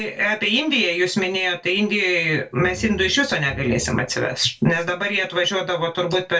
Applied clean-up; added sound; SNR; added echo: none; Bowed string instrument; 14 dB; reverberation time 0.2 s.